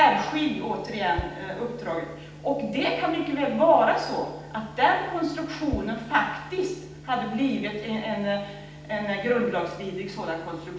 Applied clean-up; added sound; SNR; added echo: none; Bass drum; 17 dB; reverberation time 0.8 s.